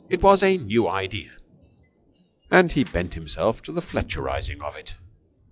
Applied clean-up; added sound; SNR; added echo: classical method log-MMSE.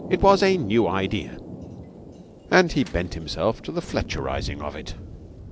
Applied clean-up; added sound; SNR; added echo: none; Thunder; 12 dB; none.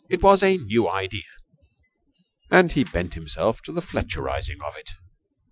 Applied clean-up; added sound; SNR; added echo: classical method Wiener filter.